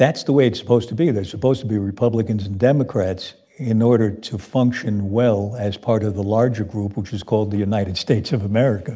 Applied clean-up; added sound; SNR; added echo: none; none; none; none.